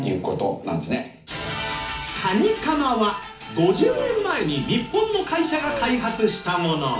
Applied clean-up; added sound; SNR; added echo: none; Race car, auto racing; 14 dB; reverberation time 0.4 s.